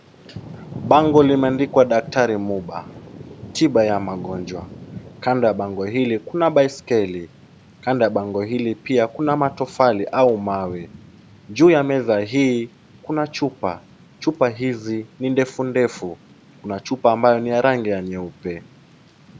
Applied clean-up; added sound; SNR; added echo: none; Thunder / Rain; 19 dB; none.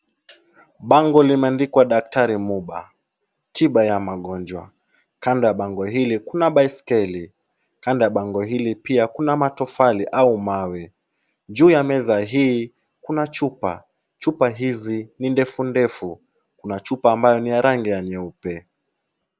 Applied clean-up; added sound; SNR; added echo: none; none; none; none.